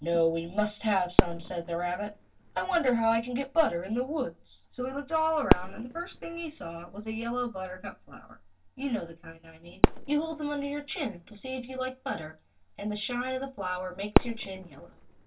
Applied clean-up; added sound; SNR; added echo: none; Fireworks; 2 dB; reverberation time 0.2 s.